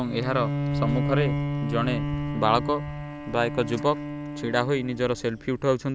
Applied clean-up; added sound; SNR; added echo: none; Bowed string instrument; 3 dB; none.